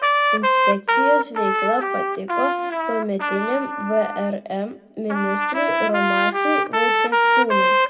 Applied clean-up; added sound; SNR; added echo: none; Trumpet; -4 dB; reverberation time 1.4 s.